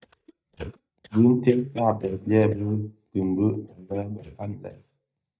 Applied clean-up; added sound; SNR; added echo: neural mask model DeepFilterNet 3.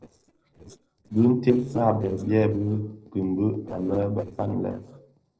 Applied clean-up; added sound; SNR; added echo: neural separator model SepFormer DNS4.